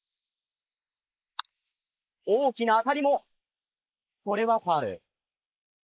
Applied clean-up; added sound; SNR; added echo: neural mask model Resemble Enhance denoiser.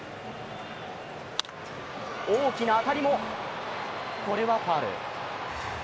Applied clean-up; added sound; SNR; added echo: none; Toilet flush / Water; 18 dB; none.